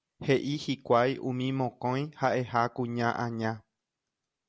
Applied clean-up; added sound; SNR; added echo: none; none; none; none.